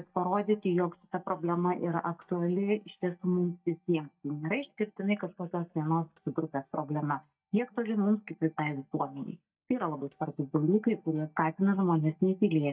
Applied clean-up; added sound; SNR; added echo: neural mask model DeepFilterNet 3.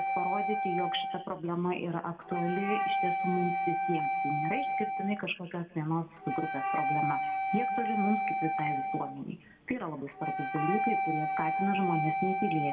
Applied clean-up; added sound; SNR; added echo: none; Wind instrument, woodwind instrument; -2 dB; reverberation time 1.3 s.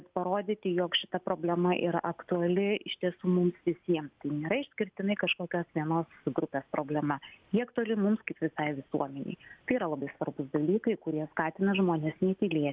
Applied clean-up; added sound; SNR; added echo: none; none; none; none.